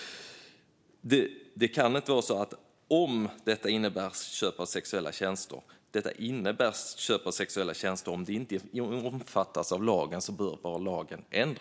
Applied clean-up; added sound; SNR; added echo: none; none; none; none.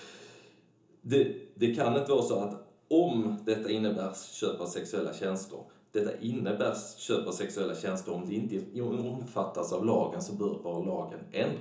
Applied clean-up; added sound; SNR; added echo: none; none; none; reverberation time 0.8 s.